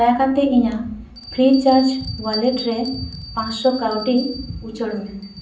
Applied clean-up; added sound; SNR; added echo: none; Bell; 16 dB; reverberation time 0.6 s.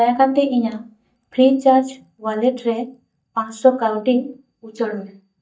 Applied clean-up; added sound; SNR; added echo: neural mask model DeepFilterNet 3.